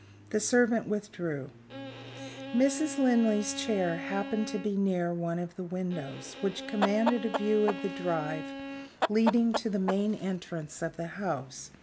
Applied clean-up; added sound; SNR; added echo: none; Bowed string instrument + Chicken, rooster; 7 dB; none.